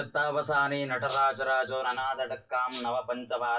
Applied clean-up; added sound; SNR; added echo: classical method WPE with log-MMSE.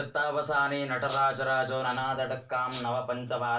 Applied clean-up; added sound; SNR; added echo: none; Rattle (instrument); 16 dB; reverberation time 0.2 s.